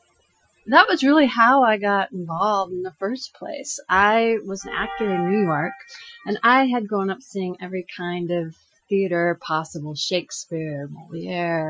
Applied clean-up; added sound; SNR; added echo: classical method Wiener filter.